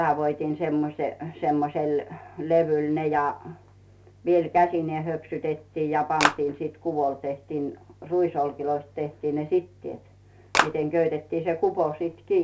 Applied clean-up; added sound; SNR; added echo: none; Clapping; -3 dB; none.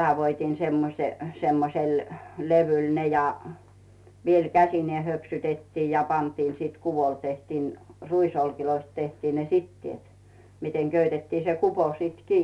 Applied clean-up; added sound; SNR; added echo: none; none; none; none.